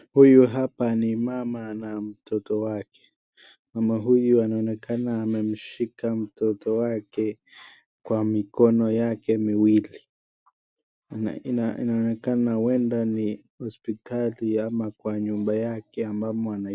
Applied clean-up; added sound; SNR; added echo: none; none; none; none.